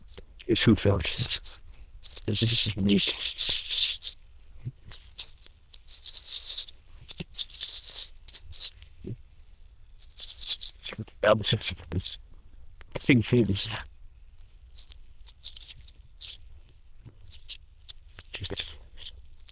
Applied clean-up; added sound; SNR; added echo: neural diffusion model UNIVERSE++.